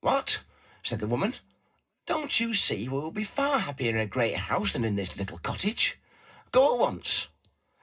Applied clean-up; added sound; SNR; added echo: none; none; none; reverberation time 0.2 s.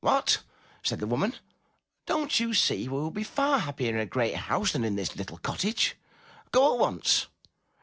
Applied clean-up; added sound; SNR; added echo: none; none; none; none.